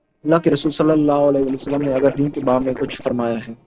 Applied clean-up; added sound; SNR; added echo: neural separator model SepFormer DNS4.